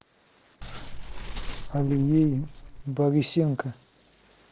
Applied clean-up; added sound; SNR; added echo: neural separator model SepFormer DNS4.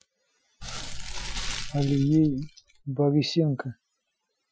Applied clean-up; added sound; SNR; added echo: classical method Wiener filter.